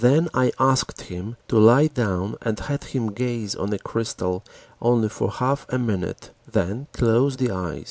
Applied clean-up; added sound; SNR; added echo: none; none; none; none.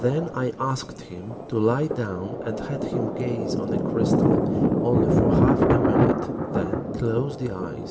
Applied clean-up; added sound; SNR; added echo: none; Thunder; -4 dB; reverberation time 1.0 s.